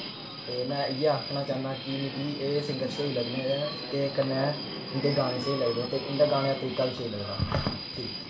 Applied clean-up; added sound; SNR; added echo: none; Subway, metro, underground; 7 dB; reverberation time 0.3 s.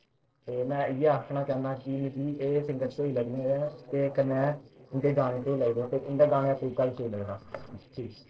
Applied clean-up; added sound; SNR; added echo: neural separator model SepFormer DNS4.